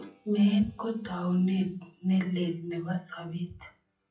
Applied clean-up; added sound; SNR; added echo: classical method WPE with log-MMSE.